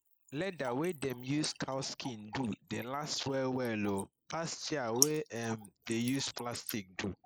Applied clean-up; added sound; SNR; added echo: neural mask model Resemble Enhance denoiser.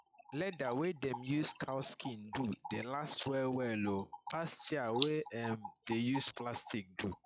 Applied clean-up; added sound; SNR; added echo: classical method log-MMSE.